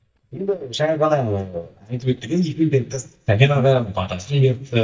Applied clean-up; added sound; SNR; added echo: neural mask model DeepFilterNet 3.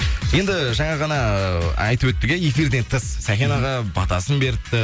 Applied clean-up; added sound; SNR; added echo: none; none; none; none.